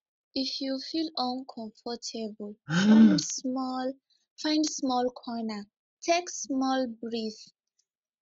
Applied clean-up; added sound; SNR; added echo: neural mask model RNNoise.